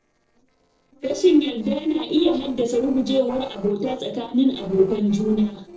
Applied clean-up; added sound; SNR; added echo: neural separator model SepFormer DNS4.